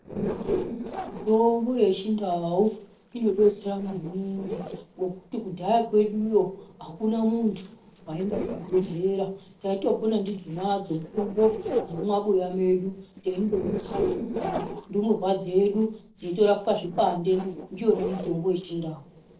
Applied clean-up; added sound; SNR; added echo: neural separator model SepFormer DNS4.